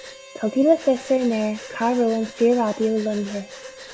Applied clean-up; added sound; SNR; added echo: none; Harmonica + Breathing; 17 dB; none.